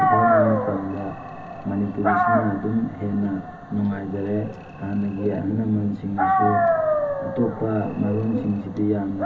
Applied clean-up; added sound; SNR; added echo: none; Dog; 0 dB; reverberation time 0.4 s.